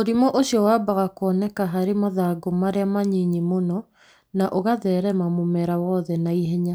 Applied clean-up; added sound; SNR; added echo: none; none; none; none.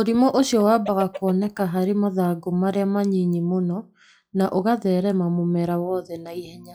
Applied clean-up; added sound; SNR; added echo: classical method log-MMSE.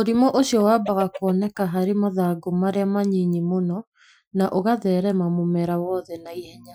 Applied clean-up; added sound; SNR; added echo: classical method Wiener filter.